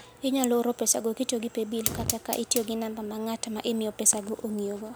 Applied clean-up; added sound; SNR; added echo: none; Fire; 11 dB; none.